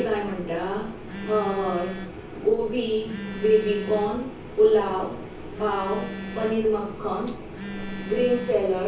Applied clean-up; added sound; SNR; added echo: none; Telephone; 11 dB; reverberation time 0.6 s.